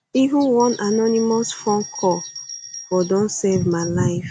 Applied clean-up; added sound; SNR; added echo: none; Bell; 15 dB; none.